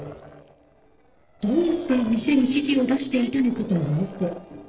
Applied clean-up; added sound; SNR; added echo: neural separator model SepFormer DNS4.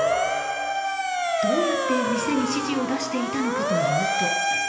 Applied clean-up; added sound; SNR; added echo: none; Motor vehicle (road) / Siren; -4 dB; reverberation time 1.4 s.